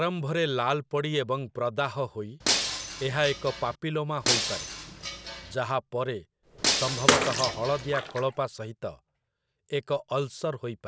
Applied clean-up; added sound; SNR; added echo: none; Bathtub (filling or washing) / Water / Splash, splatter + Shatter; -1 dB; none.